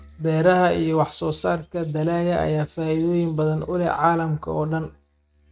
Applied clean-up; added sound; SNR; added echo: neural mask model RNNoise.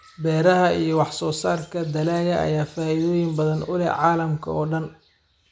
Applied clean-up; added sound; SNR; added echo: none; none; none; none.